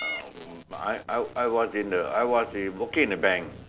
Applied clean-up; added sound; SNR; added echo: none; Meow / Purr; 15 dB; none.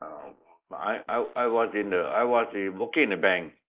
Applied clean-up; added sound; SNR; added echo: neural mask model Resemble Enhance denoiser.